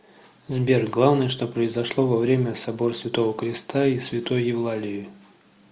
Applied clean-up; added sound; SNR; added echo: none; none; none; none.